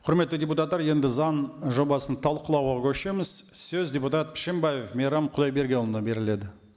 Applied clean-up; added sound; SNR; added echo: none; none; none; none.